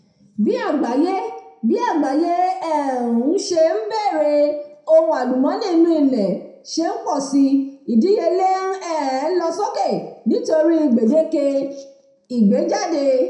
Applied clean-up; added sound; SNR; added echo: none; none; none; reverberation time 0.6 s.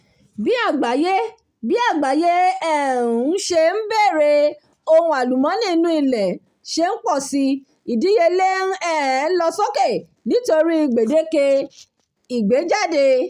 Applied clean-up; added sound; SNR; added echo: none; none; none; none.